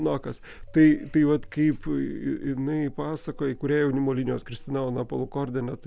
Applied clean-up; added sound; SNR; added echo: none; none; none; none.